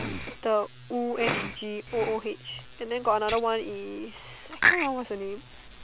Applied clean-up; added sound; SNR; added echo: none; Respiratory sounds; 3 dB; none.